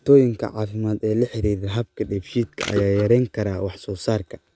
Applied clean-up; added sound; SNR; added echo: neural mask model RNNoise.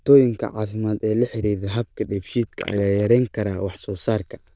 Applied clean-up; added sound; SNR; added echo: neural diffusion model UNIVERSE++.